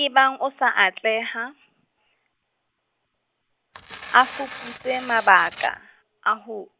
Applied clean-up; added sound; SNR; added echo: none; Tearing; 14 dB; none.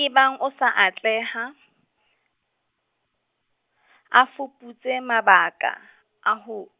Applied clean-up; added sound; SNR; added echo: none; none; none; none.